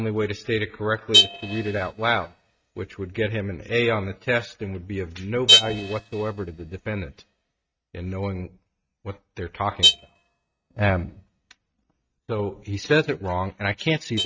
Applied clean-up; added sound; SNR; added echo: neural mask model RNNoise.